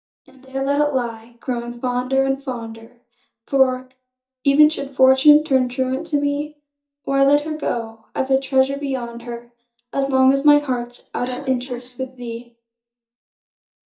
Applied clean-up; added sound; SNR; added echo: neural mask model DeepFilterNet 3.